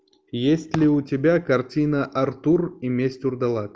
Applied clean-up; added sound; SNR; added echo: none; none; none; none.